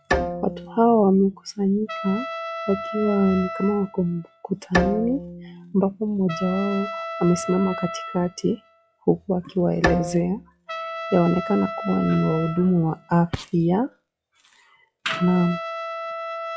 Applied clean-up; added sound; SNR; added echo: classical method log-MMSE.